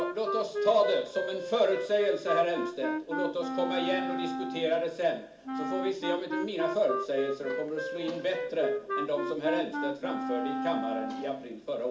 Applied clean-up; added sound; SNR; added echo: none; Wind instrument, woodwind instrument; 3 dB; reverberation time 0.4 s.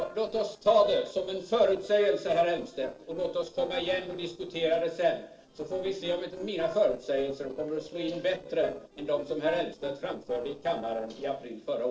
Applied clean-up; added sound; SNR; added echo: neural separator model SepFormer DNS4.